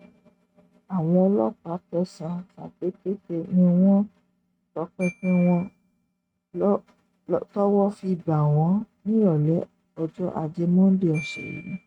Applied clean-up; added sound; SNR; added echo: neural mask model RNNoise.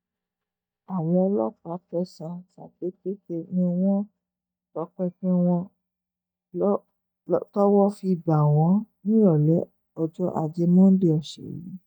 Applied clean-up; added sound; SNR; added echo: neural mask model DeepFilterNet 3.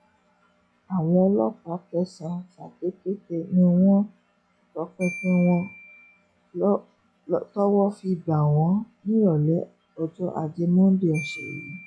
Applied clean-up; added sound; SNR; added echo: classical method log-MMSE.